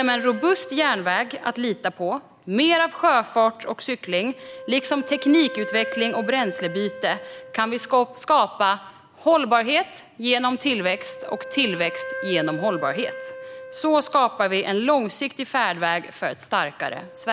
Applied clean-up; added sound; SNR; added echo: none; Wind instrument, woodwind instrument; 14 dB; none.